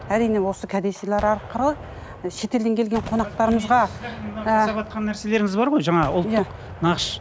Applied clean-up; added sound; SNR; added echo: none; Gunshot, gunfire; 15 dB; none.